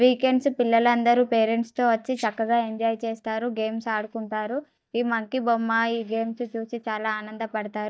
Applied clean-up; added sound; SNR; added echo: neural mask model DeepFilterNet 3.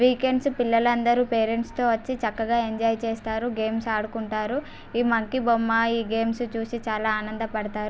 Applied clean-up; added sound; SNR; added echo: none; none; none; none.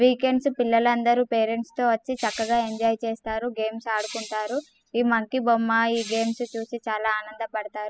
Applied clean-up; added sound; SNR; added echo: classical method spectral subtraction.